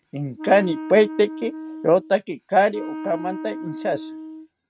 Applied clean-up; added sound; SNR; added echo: neural mask model RNNoise.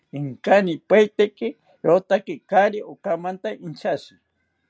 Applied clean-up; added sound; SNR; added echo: none; none; none; none.